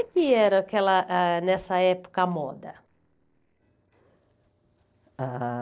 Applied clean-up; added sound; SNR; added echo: neural separator model SepFormer DNS4.